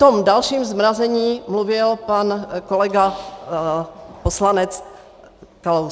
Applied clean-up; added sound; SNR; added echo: none; none; none; none.